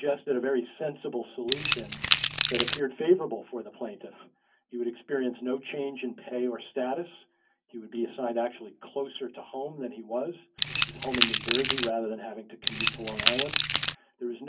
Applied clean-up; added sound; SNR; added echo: none; Rattle / Keys jangling; -4 dB; reverberation time 0.3 s.